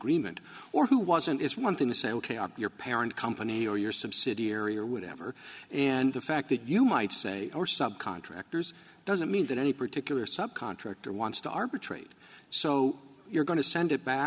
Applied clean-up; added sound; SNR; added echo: none; none; none; none.